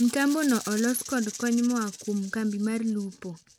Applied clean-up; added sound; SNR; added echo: none; Rattle (instrument); 15 dB; none.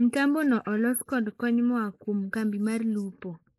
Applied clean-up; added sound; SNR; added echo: neural mask model Resemble Enhance denoiser.